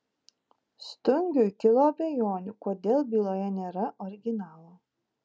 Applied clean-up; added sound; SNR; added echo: none; none; none; none.